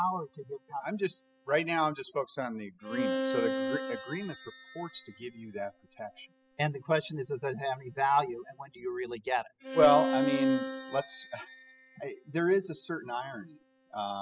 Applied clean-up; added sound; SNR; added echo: classical method spectral subtraction.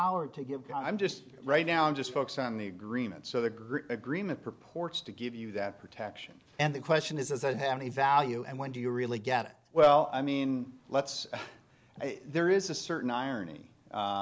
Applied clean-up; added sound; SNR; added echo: none; none; none; none.